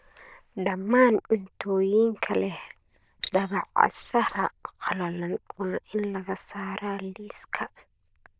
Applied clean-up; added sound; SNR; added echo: neural diffusion model UNIVERSE++.